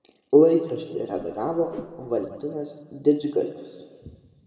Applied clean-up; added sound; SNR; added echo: none; Whoosh, swoosh, swish; 19 dB; reverberation time 1.5 s.